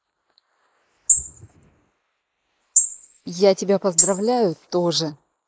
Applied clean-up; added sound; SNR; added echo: neural mask model Resemble Enhance denoiser.